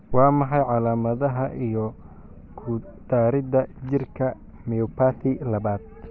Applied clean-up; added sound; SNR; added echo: none; none; none; none.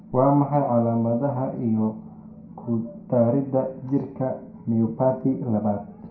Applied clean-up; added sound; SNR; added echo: none; none; none; reverberation time 0.5 s.